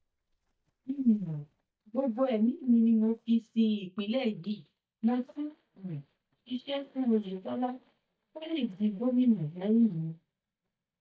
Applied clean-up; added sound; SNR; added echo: neural mask model DeepFilterNet 3.